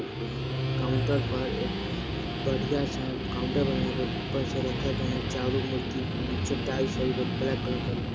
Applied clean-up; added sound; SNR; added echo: none; Guitar; -3 dB; none.